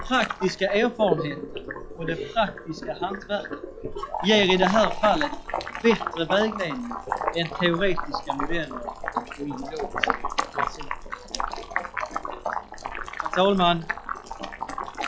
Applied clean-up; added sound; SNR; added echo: classical method log-MMSE.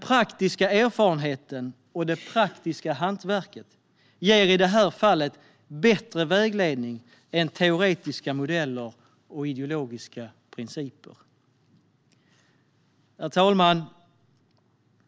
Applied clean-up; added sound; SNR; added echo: none; none; none; none.